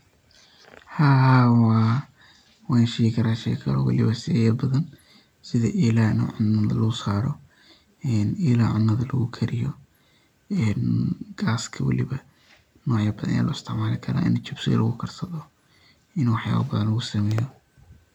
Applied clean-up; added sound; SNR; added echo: none; none; none; none.